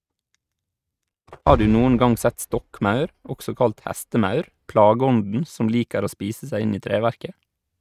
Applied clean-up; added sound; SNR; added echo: neural mask model RNNoise.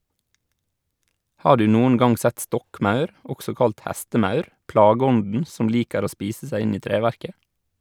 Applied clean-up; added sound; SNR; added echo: none; none; none; none.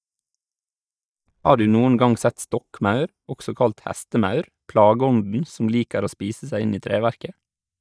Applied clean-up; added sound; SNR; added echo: neural mask model DeepFilterNet 3.